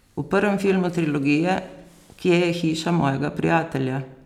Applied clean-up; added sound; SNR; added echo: none; none; none; none.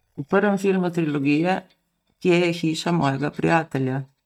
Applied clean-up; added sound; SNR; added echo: neural mask model DeepFilterNet 3.